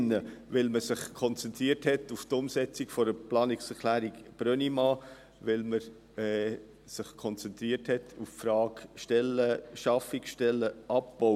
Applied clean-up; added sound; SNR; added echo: none; none; none; none.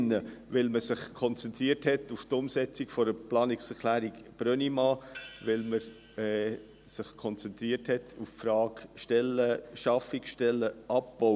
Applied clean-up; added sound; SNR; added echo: none; Crash cymbal / Hi-hat; 20 dB; none.